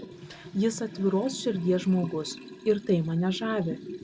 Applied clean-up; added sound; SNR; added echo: none; Liquid; 14 dB; none.